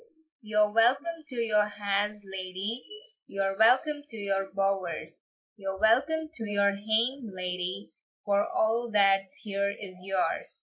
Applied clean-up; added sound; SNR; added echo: neural mask model Resemble Enhance denoiser.